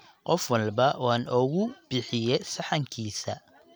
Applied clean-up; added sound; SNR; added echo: none; none; none; none.